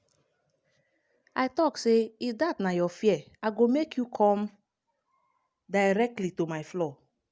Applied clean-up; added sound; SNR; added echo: none; none; none; none.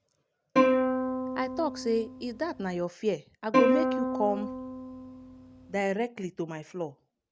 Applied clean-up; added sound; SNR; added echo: none; Plucked string instrument; -4 dB; none.